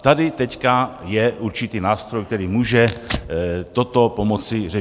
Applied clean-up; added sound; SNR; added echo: none; Tearing; 16 dB; none.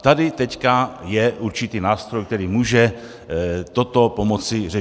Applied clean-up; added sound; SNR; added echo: none; none; none; none.